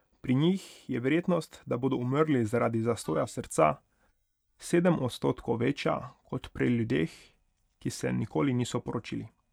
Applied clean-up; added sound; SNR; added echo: neural mask model DeepFilterNet 3.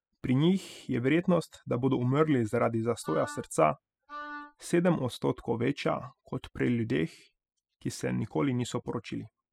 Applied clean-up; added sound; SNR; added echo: classical method spectral subtraction.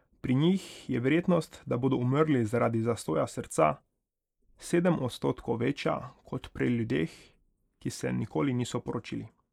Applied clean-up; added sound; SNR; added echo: neural mask model Resemble Enhance denoiser.